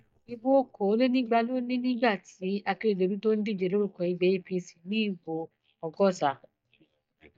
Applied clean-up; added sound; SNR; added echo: neural mask model DeepFilterNet 3.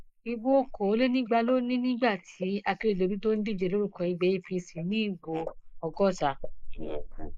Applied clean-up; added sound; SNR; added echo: neural mask model Resemble Enhance denoiser.